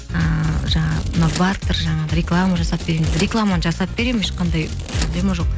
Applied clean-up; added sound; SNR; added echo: none; Scissors; 16 dB; none.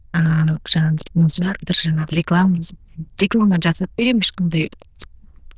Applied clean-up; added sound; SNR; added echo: neural diffusion model UNIVERSE++.